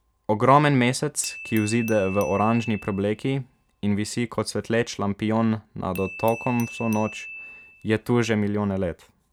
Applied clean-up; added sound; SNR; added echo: none; Glass / Bell; 17 dB; none.